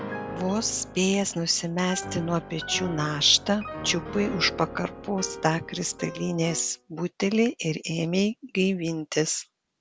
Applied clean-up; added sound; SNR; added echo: none; Piano; 13 dB; none.